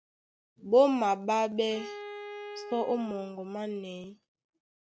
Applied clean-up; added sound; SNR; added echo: neural mask model RNNoise.